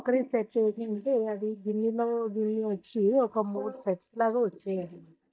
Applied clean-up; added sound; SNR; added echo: neural mask model DeepFilterNet 3.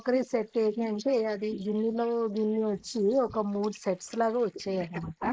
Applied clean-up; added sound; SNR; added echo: neural mask model Resemble Enhance denoiser.